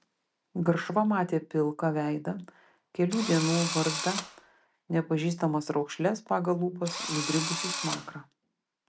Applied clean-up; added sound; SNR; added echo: none; Engine / Drill; 4 dB; none.